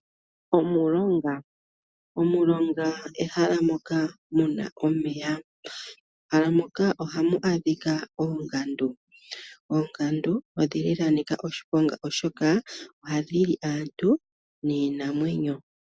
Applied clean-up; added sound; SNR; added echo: none; none; none; none.